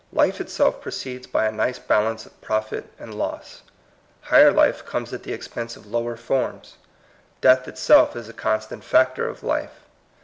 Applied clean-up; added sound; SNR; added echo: none; none; none; none.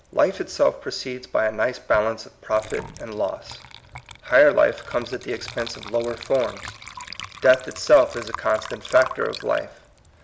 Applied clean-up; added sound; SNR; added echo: none; Water / Liquid; 16 dB; none.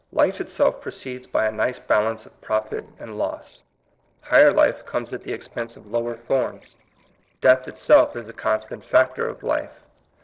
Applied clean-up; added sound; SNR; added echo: neural separator model SepFormer DNS4.